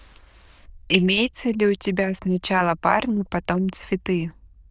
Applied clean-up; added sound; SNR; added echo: neural diffusion model UNIVERSE++.